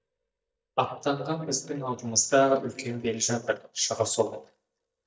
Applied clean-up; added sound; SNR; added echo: neural mask model DeepFilterNet 3.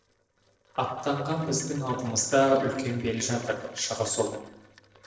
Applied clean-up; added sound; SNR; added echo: neural separator model SepFormer DNS4.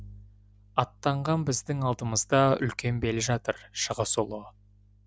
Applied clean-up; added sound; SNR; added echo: none; none; none; none.